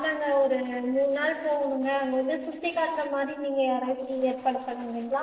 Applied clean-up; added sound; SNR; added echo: neural separator model SepFormer DNS4.